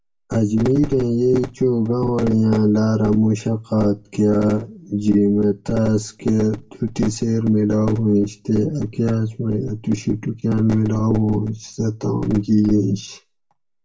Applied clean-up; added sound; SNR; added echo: none; none; none; reverberation time 0.2 s.